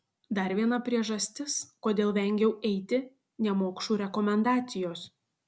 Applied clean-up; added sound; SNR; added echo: none; none; none; none.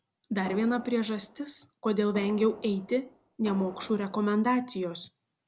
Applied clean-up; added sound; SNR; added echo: none; Fireworks; 17 dB; none.